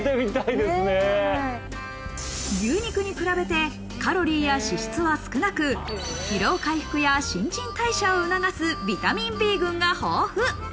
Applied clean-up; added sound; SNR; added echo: none; Marimba, xylophone / Wood + Engine; 16 dB; none.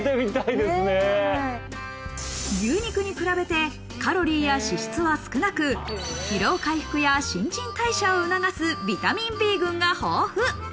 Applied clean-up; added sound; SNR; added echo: none; none; none; none.